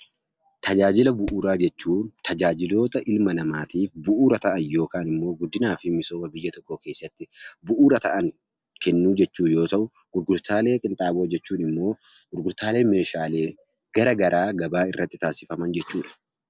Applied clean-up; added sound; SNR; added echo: neural separator model SepFormer DNS4.